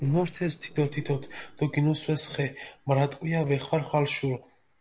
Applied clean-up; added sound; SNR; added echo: neural separator model SepFormer DNS4.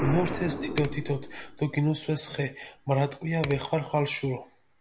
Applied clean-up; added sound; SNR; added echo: none; Finger snapping + Explosion; 6 dB; none.